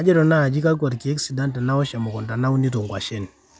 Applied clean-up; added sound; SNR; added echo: none; none; none; none.